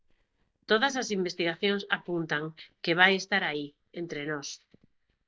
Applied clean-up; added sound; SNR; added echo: neural mask model DeepFilterNet 3.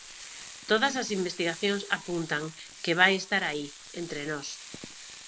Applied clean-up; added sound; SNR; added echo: none; Frying (food); 15 dB; none.